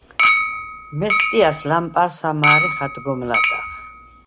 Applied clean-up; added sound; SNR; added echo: none; Chink, clink; -2 dB; none.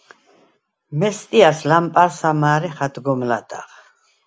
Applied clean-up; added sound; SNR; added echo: none; none; none; none.